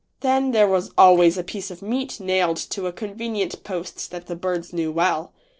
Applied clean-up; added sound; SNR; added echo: neural separator model SepFormer DNS4.